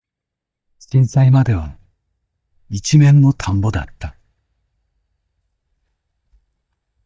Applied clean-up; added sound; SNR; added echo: neural mask model DeepFilterNet 3.